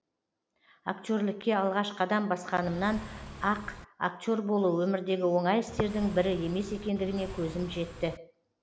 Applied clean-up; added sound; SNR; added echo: none; Tap + Engine / Car; 12 dB; none.